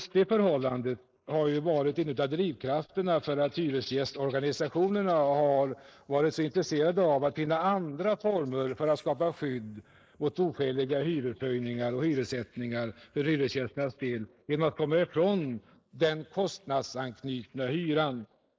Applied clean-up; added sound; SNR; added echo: neural mask model Resemble Enhance denoiser.